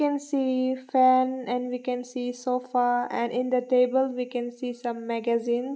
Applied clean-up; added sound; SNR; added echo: none; none; none; none.